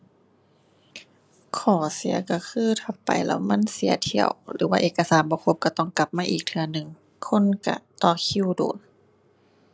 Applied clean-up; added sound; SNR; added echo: none; none; none; none.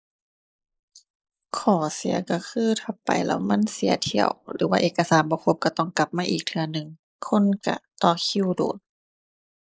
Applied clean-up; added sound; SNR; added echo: neural mask model Resemble Enhance denoiser.